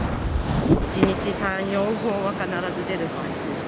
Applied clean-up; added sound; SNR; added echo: none; Whoosh, swoosh, swish / Fireworks; 1 dB; none.